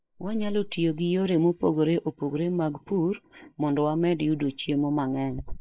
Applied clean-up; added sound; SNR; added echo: neural mask model Resemble Enhance denoiser.